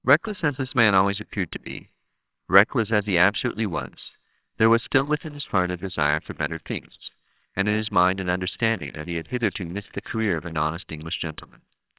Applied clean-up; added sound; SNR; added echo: neural separator model SepFormer WHAMR!.